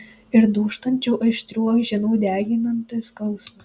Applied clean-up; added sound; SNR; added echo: none; none; none; none.